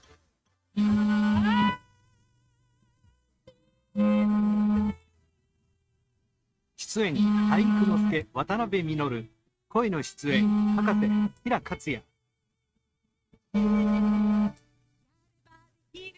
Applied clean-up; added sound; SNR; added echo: neural mask model RNNoise.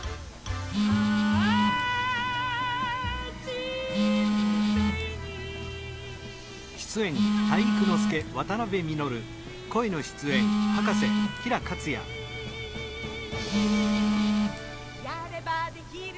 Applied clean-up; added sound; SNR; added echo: none; Telephone; -2 dB; none.